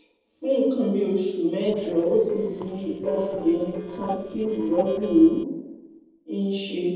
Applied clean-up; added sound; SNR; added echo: neural separator model SepFormer DNS4.